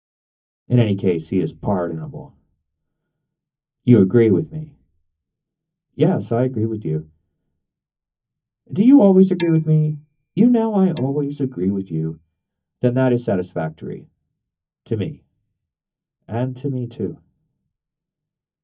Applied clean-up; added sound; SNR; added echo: neural mask model DeepFilterNet 3.